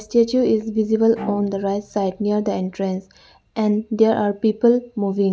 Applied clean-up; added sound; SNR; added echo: none; Bowed string instrument; 19 dB; none.